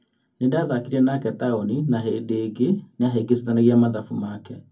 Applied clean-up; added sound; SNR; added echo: none; none; none; reverberation time 0.3 s.